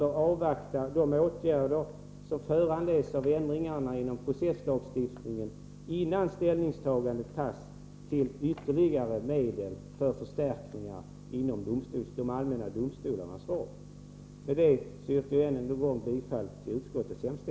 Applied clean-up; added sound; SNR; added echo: none; none; none; none.